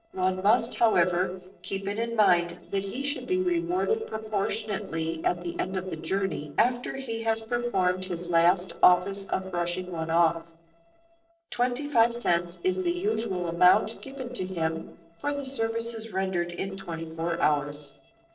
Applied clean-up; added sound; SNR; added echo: neural separator model SepFormer DNS4.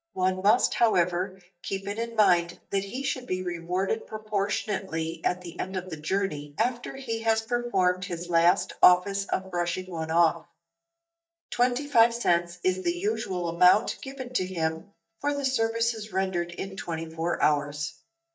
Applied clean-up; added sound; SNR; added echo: neural mask model DeepFilterNet 3.